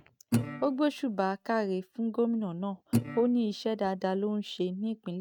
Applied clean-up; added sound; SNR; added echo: neural mask model RNNoise.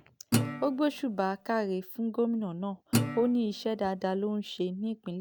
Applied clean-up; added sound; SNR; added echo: none; Guitar; 3 dB; none.